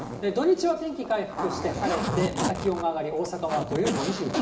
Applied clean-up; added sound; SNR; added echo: none; Zipper (clothing); 4 dB; reverberation time 2.3 s.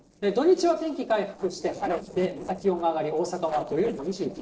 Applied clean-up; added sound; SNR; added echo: neural separator model SepFormer DNS4.